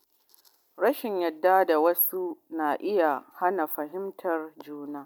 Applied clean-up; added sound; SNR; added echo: none; none; none; none.